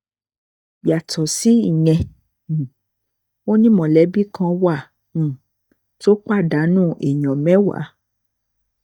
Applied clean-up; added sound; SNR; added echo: neural mask model DeepFilterNet 3.